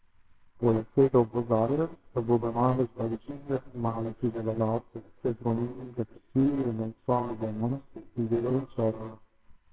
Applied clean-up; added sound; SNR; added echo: neural separator model SepFormer WHAMR!.